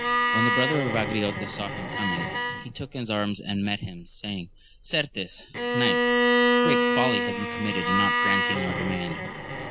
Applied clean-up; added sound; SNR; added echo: none; Bowed string instrument; -4 dB; none.